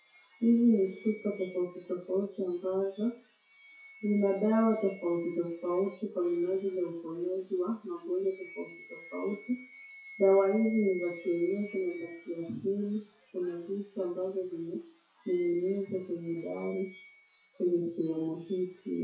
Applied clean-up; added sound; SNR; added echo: classical method WPE with log-MMSE.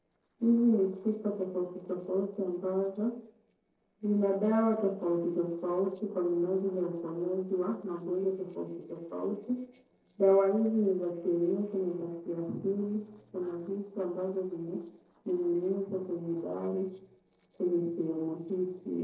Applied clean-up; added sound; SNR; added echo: neural separator model SepFormer DNS4.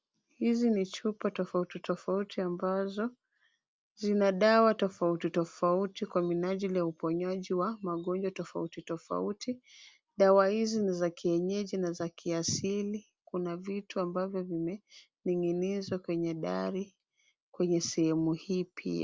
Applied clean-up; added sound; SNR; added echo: none; none; none; none.